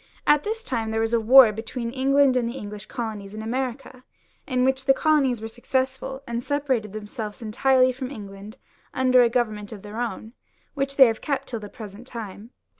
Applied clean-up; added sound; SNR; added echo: none; none; none; none.